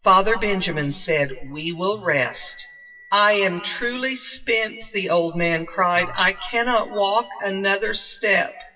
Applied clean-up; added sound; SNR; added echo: classical method WPE with log-MMSE.